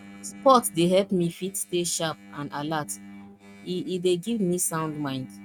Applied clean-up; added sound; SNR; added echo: neural mask model RNNoise.